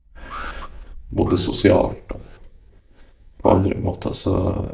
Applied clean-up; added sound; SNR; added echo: neural mask model DeepFilterNet 3.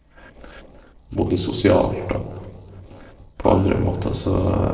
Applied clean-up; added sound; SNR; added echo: neural separator model SepFormer DNS4.